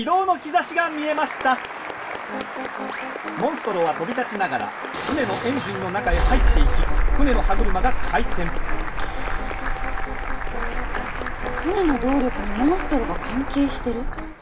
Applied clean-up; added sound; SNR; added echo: none; Applause; 11 dB; reverberation time 0.2 s.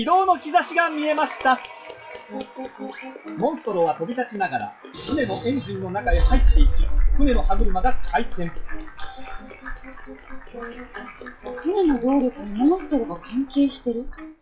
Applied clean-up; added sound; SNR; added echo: classical method WPE with log-MMSE.